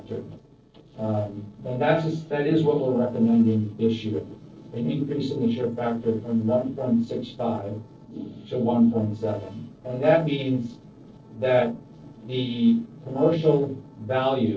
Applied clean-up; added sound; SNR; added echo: neural separator model SepFormer DNS4.